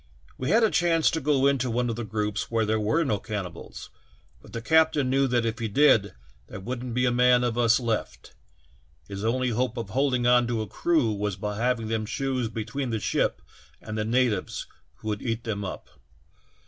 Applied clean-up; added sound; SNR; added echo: none; none; none; none.